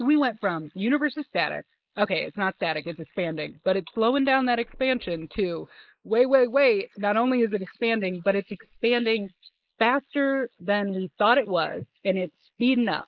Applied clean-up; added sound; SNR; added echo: neural mask model Resemble Enhance denoiser.